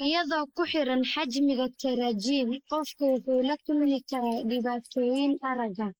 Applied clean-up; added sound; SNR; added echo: neural mask model Resemble Enhance denoiser.